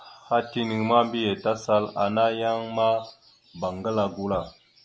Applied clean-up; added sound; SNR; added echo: none; none; none; none.